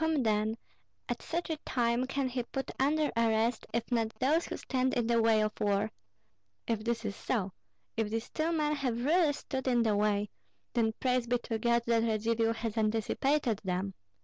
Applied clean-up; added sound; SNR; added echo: none; none; none; none.